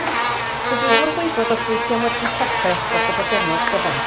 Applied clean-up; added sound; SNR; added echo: none; Buzz; -4 dB; none.